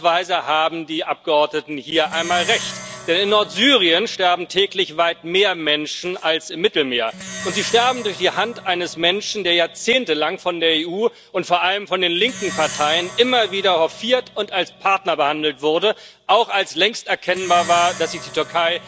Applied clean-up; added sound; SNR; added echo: none; Plucked string instrument; 17 dB; none.